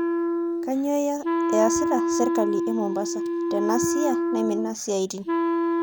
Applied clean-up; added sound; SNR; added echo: none; Wind instrument, woodwind instrument; -2 dB; none.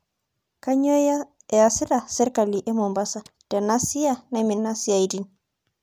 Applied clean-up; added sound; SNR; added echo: none; none; none; none.